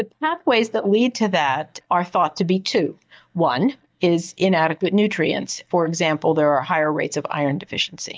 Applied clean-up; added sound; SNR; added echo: neural mask model DeepFilterNet 3.